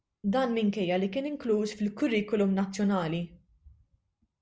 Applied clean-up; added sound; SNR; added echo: none; none; none; none.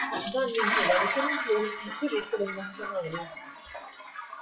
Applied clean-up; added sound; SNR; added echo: classical method WPE with log-MMSE.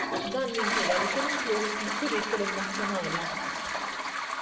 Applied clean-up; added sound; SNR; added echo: none; Toilet flush; -3 dB; reverberation time 1.3 s.